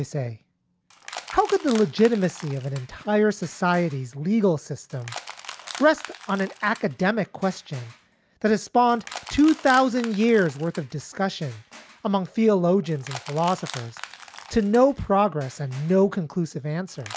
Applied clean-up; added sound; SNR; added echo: none; Crushing; 19 dB; none.